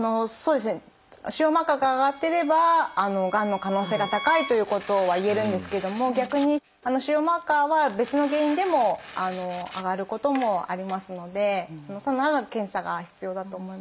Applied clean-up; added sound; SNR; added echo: none; Bowed string instrument + Tearing; 16 dB; none.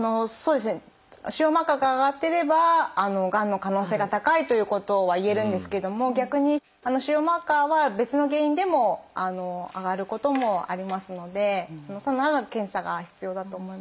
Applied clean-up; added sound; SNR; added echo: none; none; none; none.